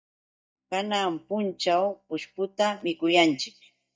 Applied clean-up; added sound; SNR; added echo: neural mask model DeepFilterNet 3.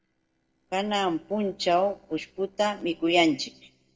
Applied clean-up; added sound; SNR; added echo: neural separator model SepFormer DNS4.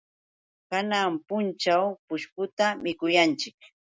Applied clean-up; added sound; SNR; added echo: none; none; none; none.